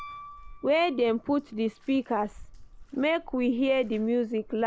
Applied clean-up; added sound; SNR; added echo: none; Bathtub (filling or washing) + Piano; 20 dB; none.